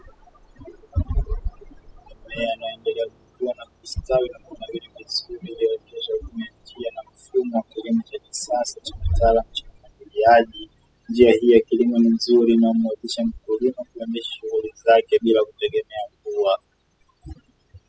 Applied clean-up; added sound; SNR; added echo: classical method spectral subtraction.